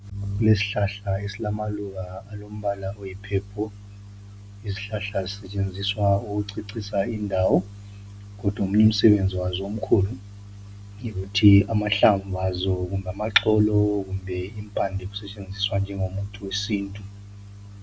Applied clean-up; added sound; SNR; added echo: none; none; none; none.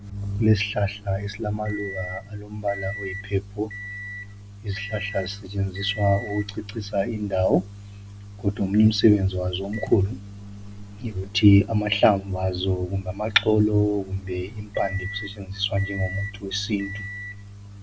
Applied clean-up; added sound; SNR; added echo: none; Microwave oven; 16 dB; none.